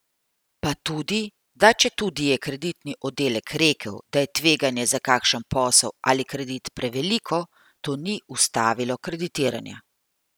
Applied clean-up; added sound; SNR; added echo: none; none; none; none.